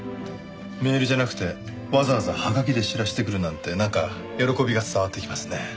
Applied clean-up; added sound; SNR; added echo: none; none; none; none.